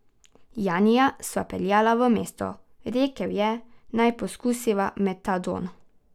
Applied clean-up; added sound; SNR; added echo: none; none; none; none.